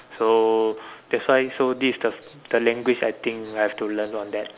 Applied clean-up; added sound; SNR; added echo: none; none; none; none.